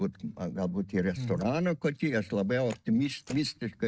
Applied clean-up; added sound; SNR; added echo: neural mask model RNNoise.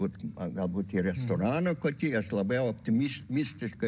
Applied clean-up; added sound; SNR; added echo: none; none; none; none.